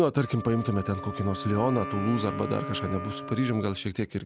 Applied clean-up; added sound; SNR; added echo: none; Wind instrument, woodwind instrument + Wind instrument, woodwind instrument; 10 dB; none.